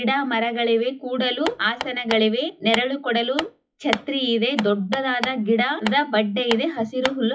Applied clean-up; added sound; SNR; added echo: classical method WPE with log-MMSE.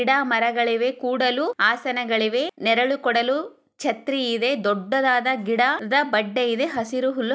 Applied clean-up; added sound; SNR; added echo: none; none; none; none.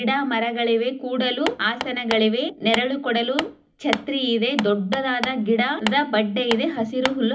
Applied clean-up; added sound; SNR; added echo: none; Hammer; 10 dB; reverberation time 0.4 s.